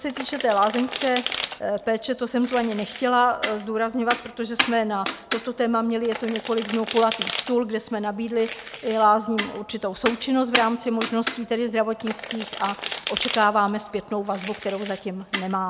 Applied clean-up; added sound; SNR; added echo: none; Domestic sounds, home sounds; 9 dB; none.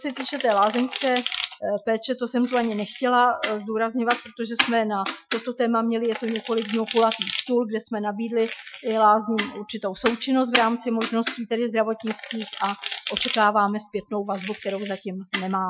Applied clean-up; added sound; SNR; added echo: classical method Wiener filter.